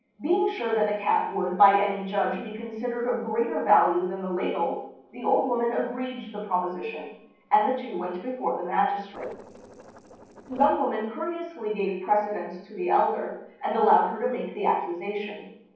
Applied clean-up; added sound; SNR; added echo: neural separator model SepFormer DNS4.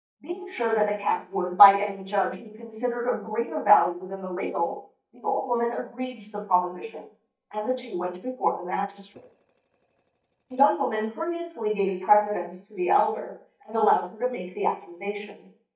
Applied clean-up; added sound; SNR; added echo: neural mask model DeepFilterNet 3.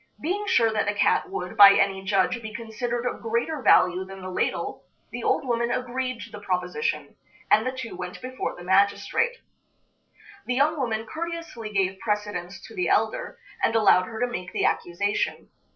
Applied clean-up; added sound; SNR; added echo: none; none; none; none.